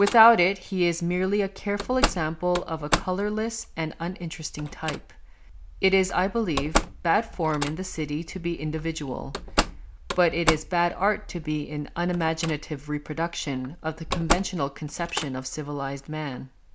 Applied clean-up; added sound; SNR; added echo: none; Slam; 7 dB; none.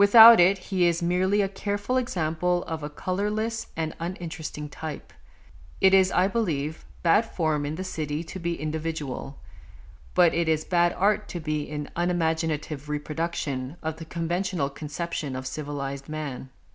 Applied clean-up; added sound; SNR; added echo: none; none; none; none.